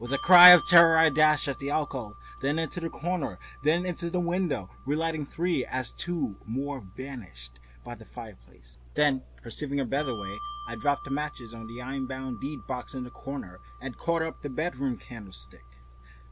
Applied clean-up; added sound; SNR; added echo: none; Bell; 18 dB; none.